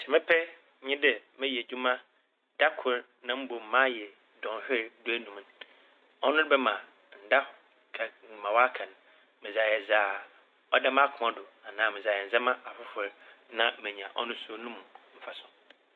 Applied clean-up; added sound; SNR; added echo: none; none; none; none.